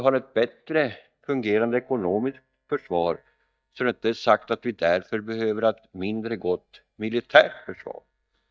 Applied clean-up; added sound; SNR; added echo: neural mask model DeepFilterNet 3.